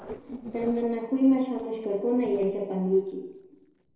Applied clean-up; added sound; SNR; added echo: neural separator model SepFormer DNS4.